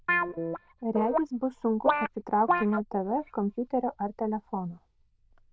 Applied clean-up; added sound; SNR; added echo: neural diffusion model UNIVERSE++.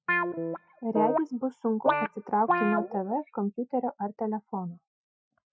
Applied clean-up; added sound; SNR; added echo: classical method Wiener filter.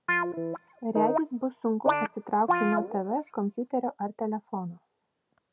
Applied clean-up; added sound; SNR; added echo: none; Guitar; 0 dB; none.